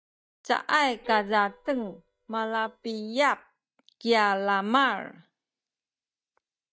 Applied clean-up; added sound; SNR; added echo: neural mask model DeepFilterNet 3.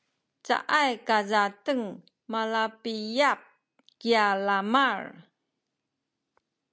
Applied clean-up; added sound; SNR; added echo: none; none; none; none.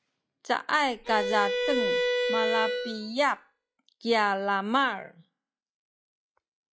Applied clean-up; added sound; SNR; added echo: classical method log-MMSE.